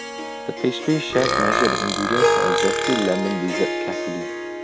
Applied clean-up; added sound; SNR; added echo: none; Harp + Burping, eructation; -2 dB; none.